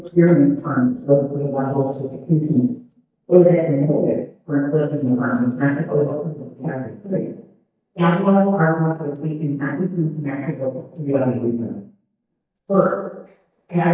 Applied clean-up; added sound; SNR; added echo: neural mask model DeepFilterNet 3.